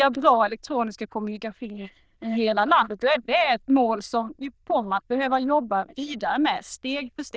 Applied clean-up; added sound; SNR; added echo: neural diffusion model UNIVERSE++.